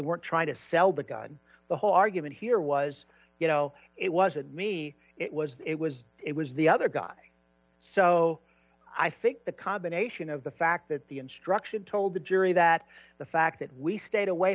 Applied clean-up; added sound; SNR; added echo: none; none; none; none.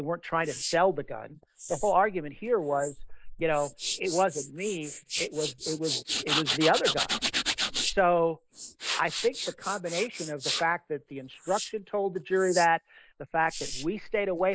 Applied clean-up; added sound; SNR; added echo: neural mask model Resemble Enhance denoiser.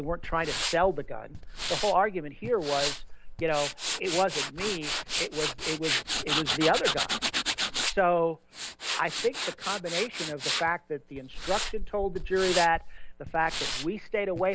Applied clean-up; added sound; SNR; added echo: none; Tools; 3 dB; none.